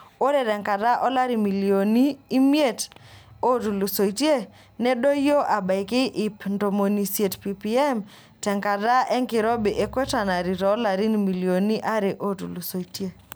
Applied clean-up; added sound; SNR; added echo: none; none; none; none.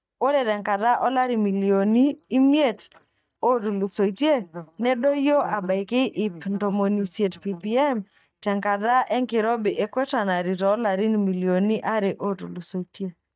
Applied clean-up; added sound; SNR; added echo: neural mask model DeepFilterNet 3.